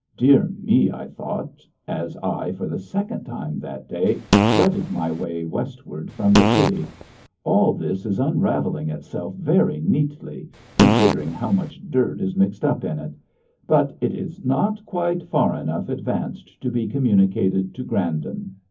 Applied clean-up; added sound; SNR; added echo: none; Fart; -2 dB; reverberation time 0.3 s.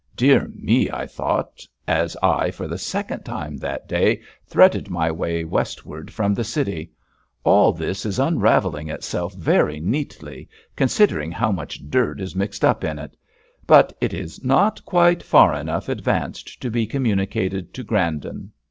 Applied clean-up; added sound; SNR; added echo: none; none; none; none.